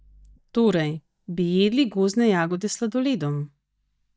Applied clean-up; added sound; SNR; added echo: neural mask model DeepFilterNet 3.